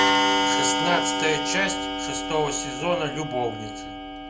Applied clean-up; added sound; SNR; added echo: none; Clock; -3 dB; none.